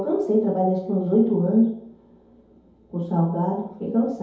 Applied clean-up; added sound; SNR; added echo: none; none; none; reverberation time 0.8 s.